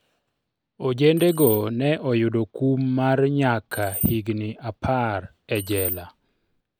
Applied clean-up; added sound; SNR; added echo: none; Keys jangling; 11 dB; none.